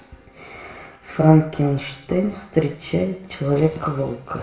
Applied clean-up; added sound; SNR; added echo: none; none; none; reverberation time 0.6 s.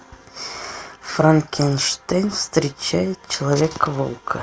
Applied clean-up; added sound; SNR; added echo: none; none; none; none.